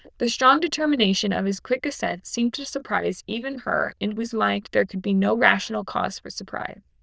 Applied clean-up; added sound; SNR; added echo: neural diffusion model UNIVERSE++.